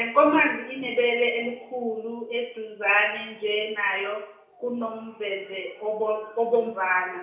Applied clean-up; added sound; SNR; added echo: none; none; none; reverberation time 0.6 s.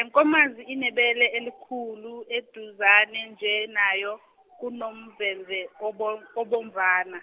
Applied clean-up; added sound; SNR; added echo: none; none; none; none.